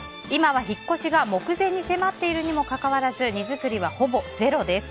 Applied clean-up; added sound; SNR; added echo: none; none; none; none.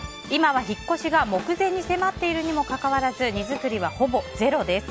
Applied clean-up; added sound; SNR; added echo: none; Drum kit; 18 dB; none.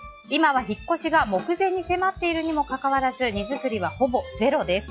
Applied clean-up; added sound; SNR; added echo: classical method log-MMSE.